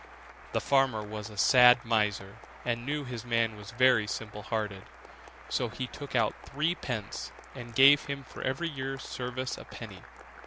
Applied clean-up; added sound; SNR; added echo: none; Applause; 18 dB; none.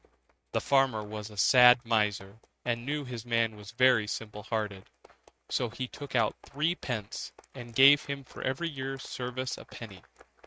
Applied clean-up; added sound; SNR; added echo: neural mask model RNNoise.